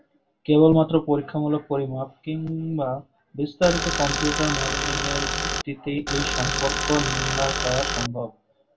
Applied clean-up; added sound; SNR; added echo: none; Tools; 1 dB; reverberation time 0.2 s.